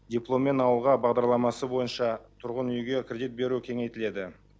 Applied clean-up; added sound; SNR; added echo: none; none; none; none.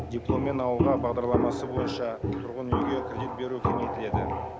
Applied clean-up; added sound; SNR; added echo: none; Walk, footsteps; -2 dB; none.